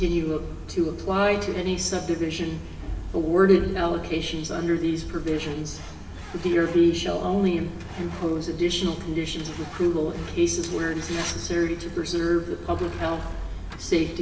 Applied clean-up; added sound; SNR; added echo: none; Truck; 15 dB; reverberation time 1.1 s.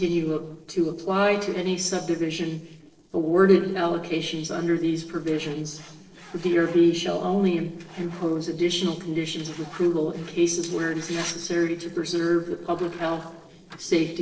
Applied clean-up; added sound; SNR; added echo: neural separator model SepFormer DNS4.